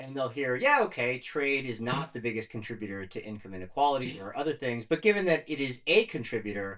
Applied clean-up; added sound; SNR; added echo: neural mask model DeepFilterNet 3.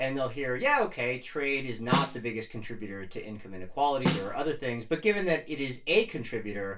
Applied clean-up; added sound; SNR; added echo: none; Snare drum; 4 dB; reverberation time 0.2 s.